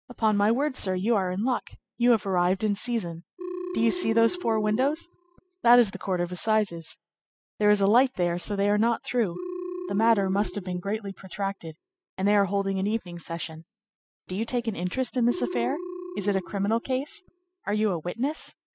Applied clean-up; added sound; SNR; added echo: classical method spectral subtraction.